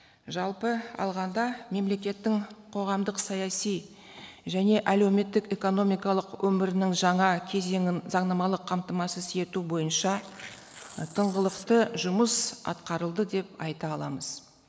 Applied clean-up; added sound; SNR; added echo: neural mask model Resemble Enhance denoiser.